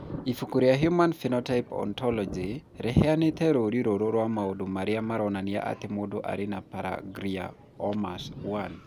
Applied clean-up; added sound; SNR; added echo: none; Thunder; 19 dB; none.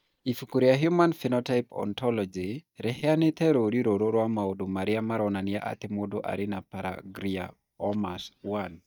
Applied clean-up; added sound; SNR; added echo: neural mask model DeepFilterNet 3.